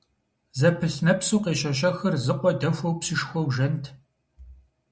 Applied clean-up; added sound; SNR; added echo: none; none; none; none.